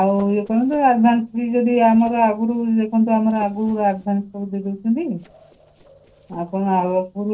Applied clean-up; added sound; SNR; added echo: neural separator model SepFormer DNS4.